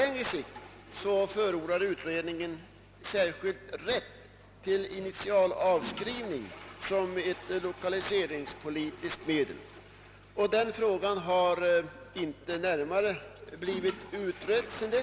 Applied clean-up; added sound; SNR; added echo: none; Toilet flush; 19 dB; none.